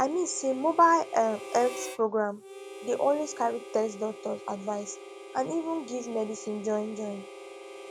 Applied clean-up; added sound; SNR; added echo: none; Harmonica; 14 dB; none.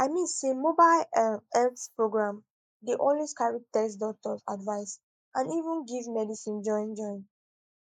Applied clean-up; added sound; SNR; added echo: neural mask model Resemble Enhance denoiser.